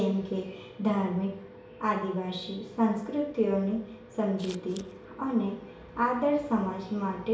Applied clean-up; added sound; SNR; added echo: none; Scissors; 19 dB; reverberation time 0.6 s.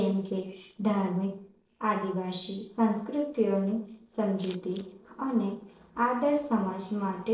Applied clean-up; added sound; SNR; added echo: neural separator model SepFormer DNS4.